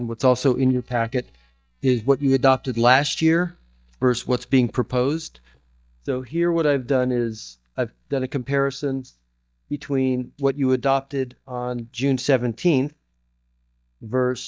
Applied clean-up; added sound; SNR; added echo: neural mask model DeepFilterNet 3.